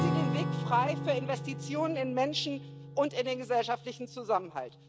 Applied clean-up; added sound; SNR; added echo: none; Acoustic guitar / Strum; 4 dB; none.